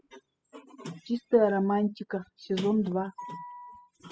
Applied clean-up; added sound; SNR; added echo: classical method spectral subtraction.